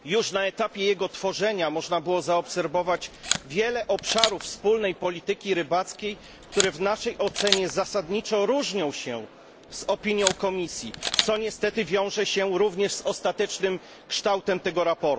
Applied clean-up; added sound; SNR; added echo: none; Camera; 6 dB; none.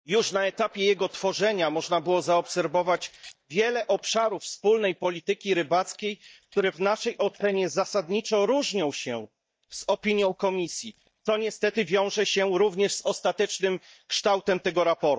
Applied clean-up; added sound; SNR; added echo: neural mask model DeepFilterNet 3.